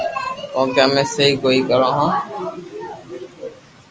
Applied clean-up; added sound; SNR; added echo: none; none; none; none.